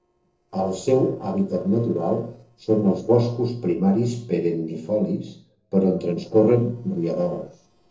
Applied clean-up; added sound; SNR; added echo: neural separator model SepFormer DNS4.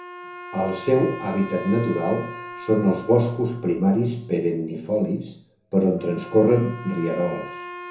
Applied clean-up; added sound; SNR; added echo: none; Wind instrument, woodwind instrument; 15 dB; reverberation time 0.6 s.